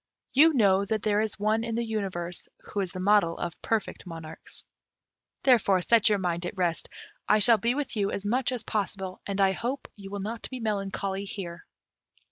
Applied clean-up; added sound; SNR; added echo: none; none; none; none.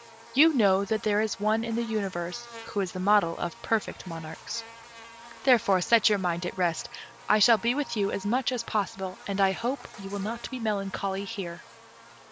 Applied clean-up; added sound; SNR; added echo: none; Buzz; 19 dB; none.